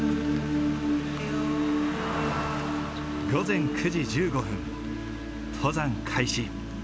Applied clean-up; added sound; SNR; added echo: none; Car passing by; 13 dB; none.